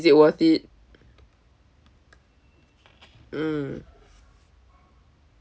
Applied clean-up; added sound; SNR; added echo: none; none; none; none.